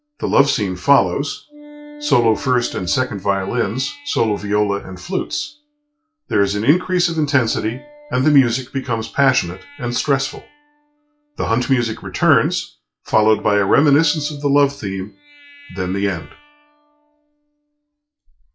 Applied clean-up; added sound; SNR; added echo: classical method log-MMSE.